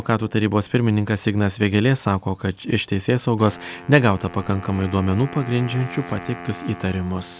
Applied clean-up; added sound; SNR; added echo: none; Wind instrument, woodwind instrument; 18 dB; none.